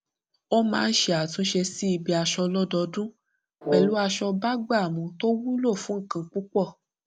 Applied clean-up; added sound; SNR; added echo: none; Brass instrument; 3 dB; none.